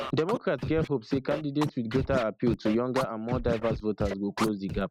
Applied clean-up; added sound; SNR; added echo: neural mask model RNNoise.